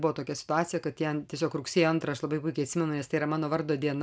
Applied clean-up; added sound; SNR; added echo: none; none; none; none.